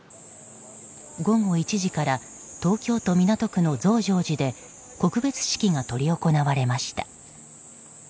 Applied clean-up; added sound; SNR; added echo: none; none; none; none.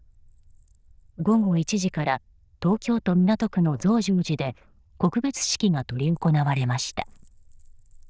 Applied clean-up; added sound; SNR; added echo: neural diffusion model UNIVERSE++.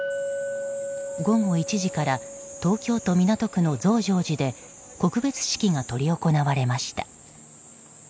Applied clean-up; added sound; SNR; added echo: none; Chink, clink; 12 dB; none.